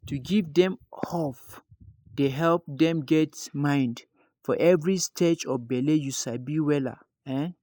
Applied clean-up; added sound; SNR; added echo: neural mask model Resemble Enhance denoiser.